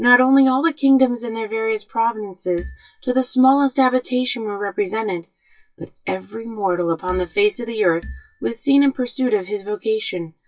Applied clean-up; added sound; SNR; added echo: classical method WPE with log-MMSE.